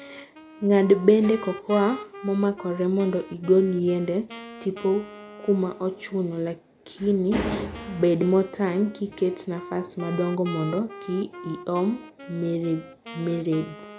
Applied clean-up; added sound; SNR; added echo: none; Wind instrument, woodwind instrument; 16 dB; none.